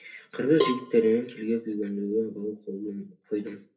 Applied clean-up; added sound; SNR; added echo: none; Cowbell; 7 dB; reverberation time 0.3 s.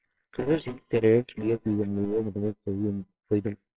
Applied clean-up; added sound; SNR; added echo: neural separator model SepFormer WHAMR!.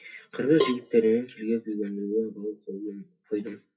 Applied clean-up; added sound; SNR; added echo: classical method WPE with log-MMSE.